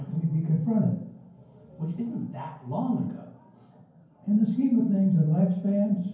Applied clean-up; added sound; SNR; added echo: none; none; none; reverberation time 0.9 s.